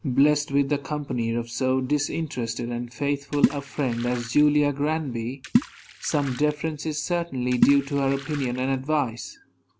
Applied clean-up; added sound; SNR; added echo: none; Water / Splash, splatter; 6 dB; none.